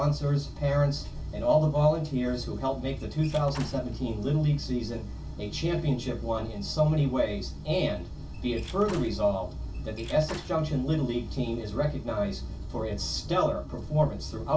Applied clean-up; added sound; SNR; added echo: none; Squeak / Slam / Wood; 18 dB; reverberation time 0.2 s.